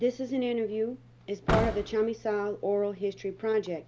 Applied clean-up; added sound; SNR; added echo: none; Slam / Car; 7 dB; none.